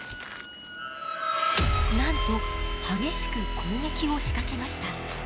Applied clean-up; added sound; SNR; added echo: none; Squeak; 10 dB; none.